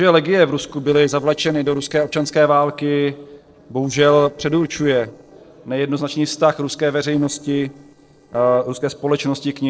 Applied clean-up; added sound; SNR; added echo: neural separator model SepFormer DNS4.